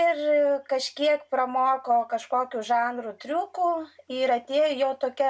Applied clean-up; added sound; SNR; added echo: none; none; none; none.